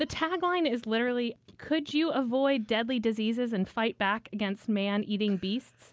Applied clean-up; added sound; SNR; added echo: none; none; none; none.